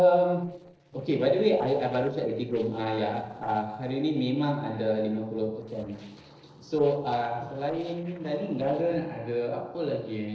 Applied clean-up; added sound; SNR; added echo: neural separator model SepFormer DNS4.